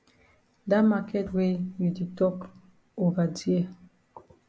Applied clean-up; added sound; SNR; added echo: none; none; none; none.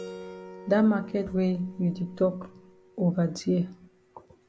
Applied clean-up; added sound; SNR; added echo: none; Keyboard (musical) + Guitar; 19 dB; none.